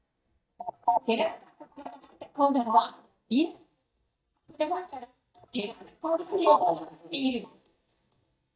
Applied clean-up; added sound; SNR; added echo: neural mask model DeepFilterNet 3.